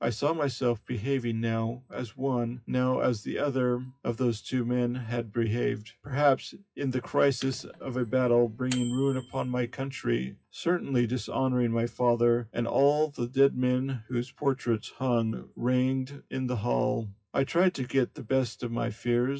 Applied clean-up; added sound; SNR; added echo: classical method WPE with log-MMSE.